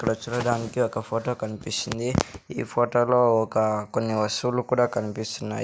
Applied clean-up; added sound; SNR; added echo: none; none; none; none.